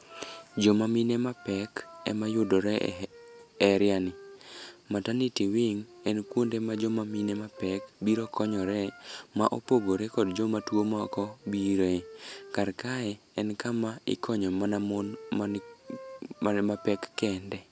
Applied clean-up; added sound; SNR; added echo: none; Wind instrument, woodwind instrument; 20 dB; none.